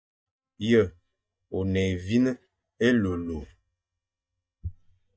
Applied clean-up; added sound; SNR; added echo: neural mask model DeepFilterNet 3.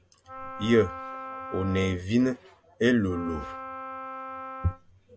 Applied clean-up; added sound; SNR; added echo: none; Wind instrument, woodwind instrument; 11 dB; none.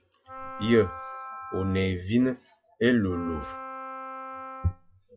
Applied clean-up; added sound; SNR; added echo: classical method log-MMSE.